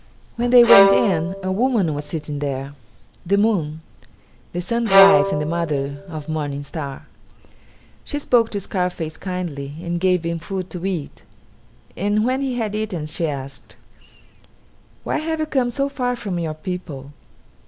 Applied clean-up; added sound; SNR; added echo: none; Bowed string instrument; -1 dB; none.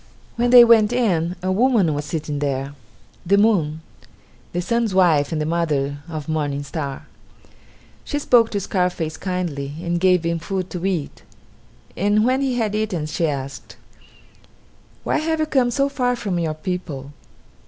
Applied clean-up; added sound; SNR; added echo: none; none; none; none.